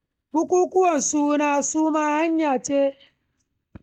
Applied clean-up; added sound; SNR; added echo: neural mask model DeepFilterNet 3.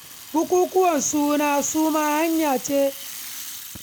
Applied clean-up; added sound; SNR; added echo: none; Rattle (instrument); 14 dB; none.